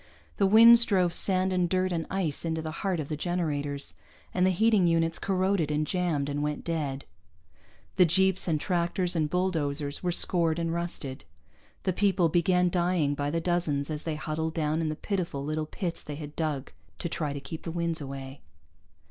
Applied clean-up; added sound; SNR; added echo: none; none; none; none.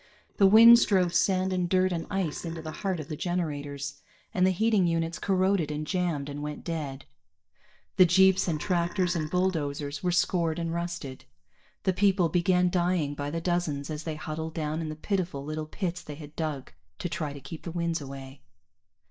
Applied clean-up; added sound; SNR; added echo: neural mask model DeepFilterNet 3.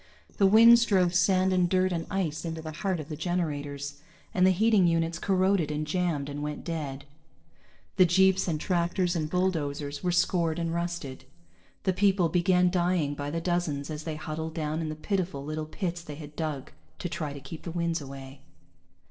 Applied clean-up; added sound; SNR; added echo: neural separator model SepFormer DNS4.